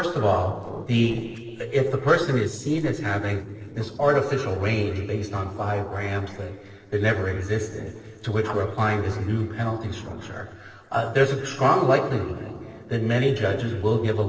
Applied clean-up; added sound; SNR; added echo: neural separator model SepFormer DNS4.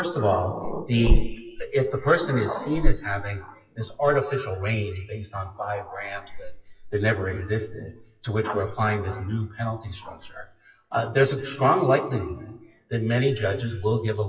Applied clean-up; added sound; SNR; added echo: classical method WPE with log-MMSE.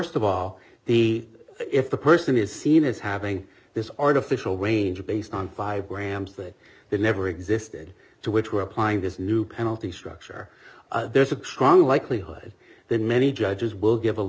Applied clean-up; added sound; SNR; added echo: none; none; none; none.